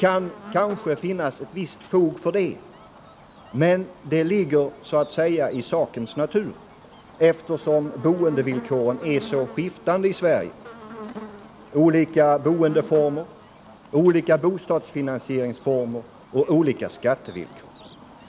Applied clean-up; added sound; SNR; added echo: none; Buzz; 19 dB; none.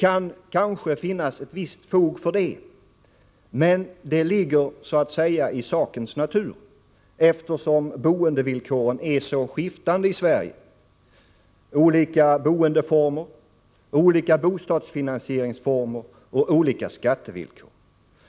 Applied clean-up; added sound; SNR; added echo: none; none; none; none.